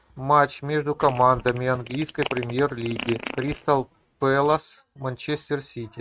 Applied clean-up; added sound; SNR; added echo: neural mask model RNNoise.